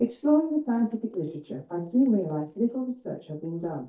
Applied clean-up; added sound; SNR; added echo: neural mask model DeepFilterNet 3.